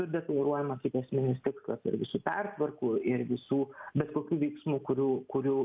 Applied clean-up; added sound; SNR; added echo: none; none; none; none.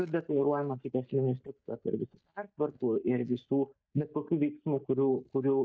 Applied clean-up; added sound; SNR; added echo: neural mask model DeepFilterNet 3.